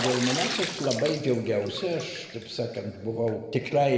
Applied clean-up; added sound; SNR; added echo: none; Bathtub (filling or washing); 9 dB; reverberation time 1.6 s.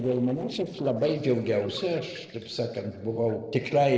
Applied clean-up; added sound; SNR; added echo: neural separator model SepFormer DNS4.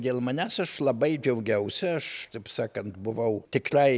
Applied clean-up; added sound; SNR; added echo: none; none; none; none.